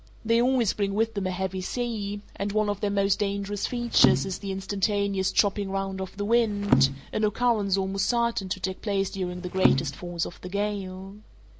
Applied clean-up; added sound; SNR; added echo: none; Percussion; 2 dB; none.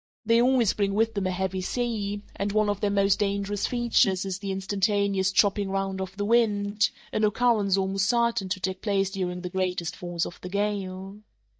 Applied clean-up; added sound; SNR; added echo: neural mask model DeepFilterNet 3.